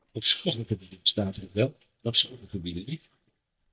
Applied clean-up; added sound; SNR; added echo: neural mask model DeepFilterNet 3.